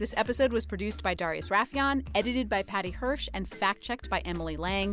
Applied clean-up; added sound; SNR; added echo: none; none; none; none.